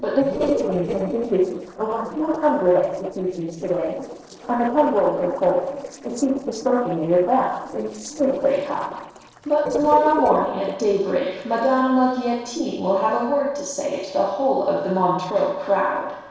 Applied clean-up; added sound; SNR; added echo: neural separator model SepFormer DNS4.